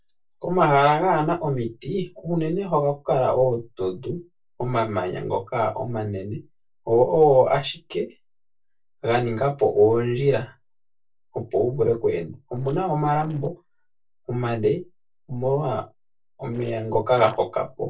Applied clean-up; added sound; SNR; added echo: neural separator model SepFormer DNS4.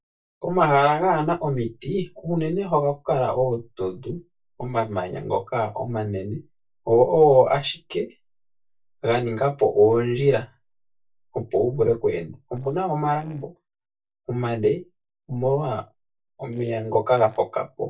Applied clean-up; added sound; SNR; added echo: neural mask model DeepFilterNet 3.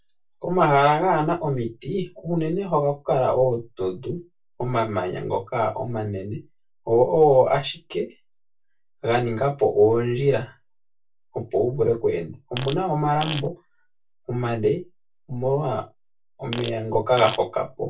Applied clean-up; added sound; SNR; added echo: none; Fart; 12 dB; reverberation time 0.2 s.